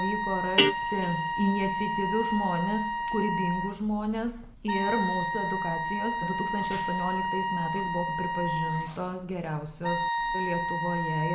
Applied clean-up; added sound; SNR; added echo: none; Guitar + Wind instrument, woodwind instrument; -1 dB; none.